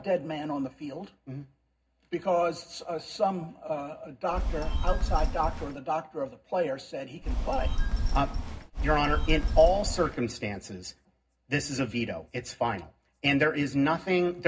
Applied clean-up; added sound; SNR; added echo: none; Telephone; -2 dB; reverberation time 0.4 s.